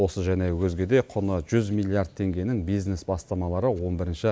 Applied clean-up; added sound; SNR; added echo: none; none; none; none.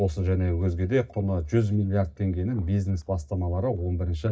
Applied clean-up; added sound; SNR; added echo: neural mask model DeepFilterNet 3.